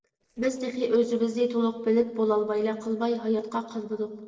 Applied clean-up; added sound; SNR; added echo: neural separator model SepFormer DNS4.